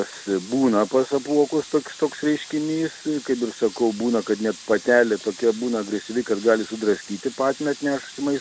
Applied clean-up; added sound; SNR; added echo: none; Sink (filling or washing) / Water tap, faucet; 18 dB; none.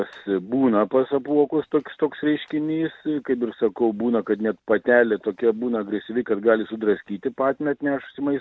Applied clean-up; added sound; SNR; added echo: none; none; none; none.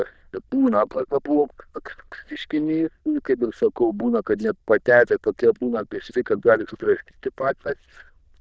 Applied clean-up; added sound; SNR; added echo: neural diffusion model UNIVERSE++.